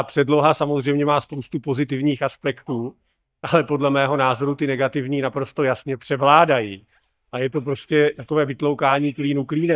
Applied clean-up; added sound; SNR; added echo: neural mask model DeepFilterNet 3.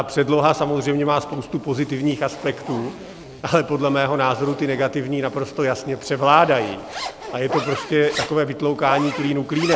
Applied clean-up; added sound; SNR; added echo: none; Zipper (clothing); 12 dB; none.